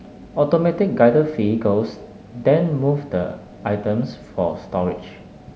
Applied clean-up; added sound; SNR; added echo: none; none; none; none.